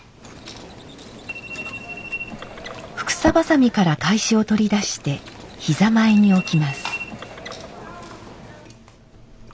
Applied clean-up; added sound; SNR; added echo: none; Subway, metro, underground + Liquid; 13 dB; none.